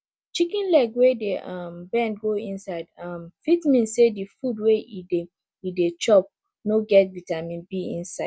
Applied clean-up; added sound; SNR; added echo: none; none; none; none.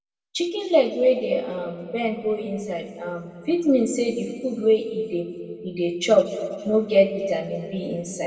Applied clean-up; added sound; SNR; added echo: none; none; none; reverberation time 2.1 s.